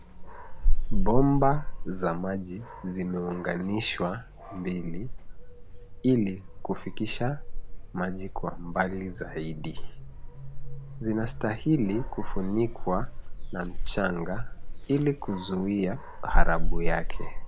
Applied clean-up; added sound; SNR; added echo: none; Dog; -3 dB; none.